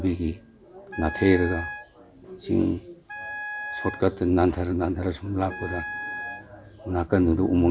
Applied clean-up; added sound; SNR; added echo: none; Wind instrument, woodwind instrument; 12 dB; none.